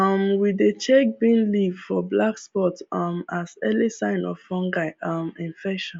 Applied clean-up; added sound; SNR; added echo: none; none; none; none.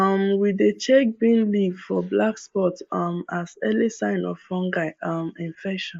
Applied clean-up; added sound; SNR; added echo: neural mask model Resemble Enhance denoiser.